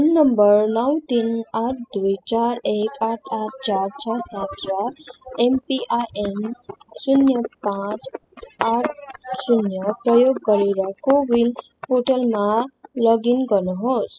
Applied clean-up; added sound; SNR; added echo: classical method spectral subtraction.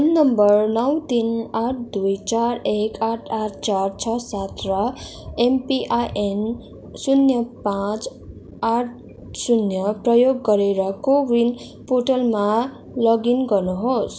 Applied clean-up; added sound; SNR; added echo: none; none; none; none.